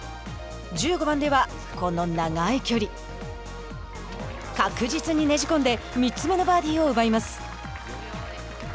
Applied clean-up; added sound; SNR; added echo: none; none; none; none.